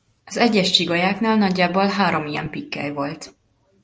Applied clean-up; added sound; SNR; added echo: none; none; none; none.